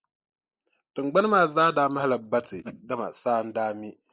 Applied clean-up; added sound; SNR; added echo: neural mask model Resemble Enhance denoiser.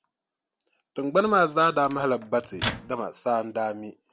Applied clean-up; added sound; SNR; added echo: none; Microwave oven; 12 dB; none.